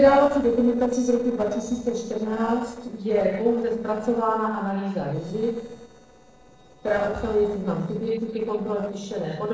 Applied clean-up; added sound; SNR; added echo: neural separator model SepFormer DNS4.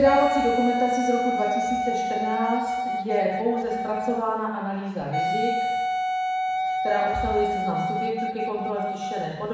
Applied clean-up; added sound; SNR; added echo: none; Wind instrument, woodwind instrument; 1 dB; reverberation time 1.1 s.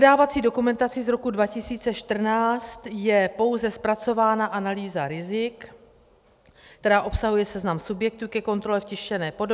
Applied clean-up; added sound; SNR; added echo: none; none; none; none.